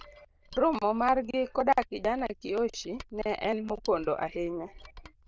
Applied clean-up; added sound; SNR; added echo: neural diffusion model UNIVERSE++.